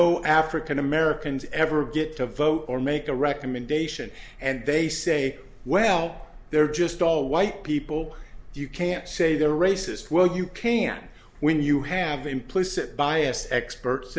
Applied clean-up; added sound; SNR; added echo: none; none; none; none.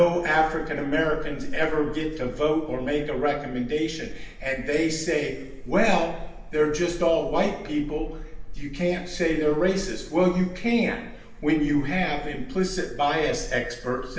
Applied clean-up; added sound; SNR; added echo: none; none; none; reverberation time 0.9 s.